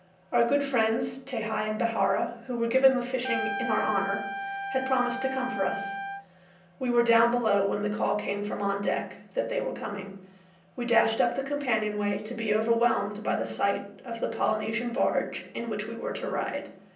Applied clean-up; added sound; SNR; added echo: none; Trumpet; 6 dB; reverberation time 0.6 s.